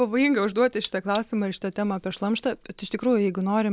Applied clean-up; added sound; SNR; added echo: none; Cutlery, silverware; 15 dB; none.